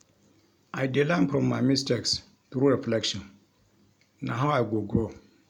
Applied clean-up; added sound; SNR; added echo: none; none; none; none.